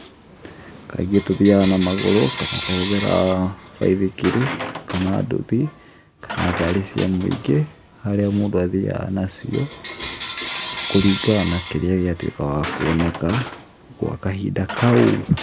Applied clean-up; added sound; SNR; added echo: none; Coin (dropping) / Bell; 7 dB; none.